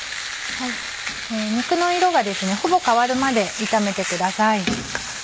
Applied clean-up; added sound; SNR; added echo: none; none; none; none.